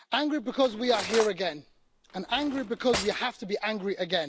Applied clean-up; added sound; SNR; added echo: none; Cutlery, silverware; 11 dB; none.